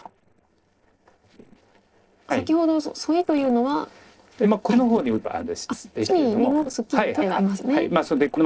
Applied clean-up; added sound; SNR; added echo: neural separator model SepFormer DNS4.